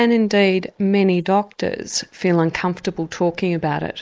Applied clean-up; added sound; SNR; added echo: neural mask model Resemble Enhance denoiser.